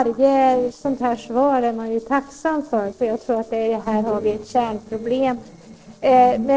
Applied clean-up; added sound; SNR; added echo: neural separator model SepFormer DNS4.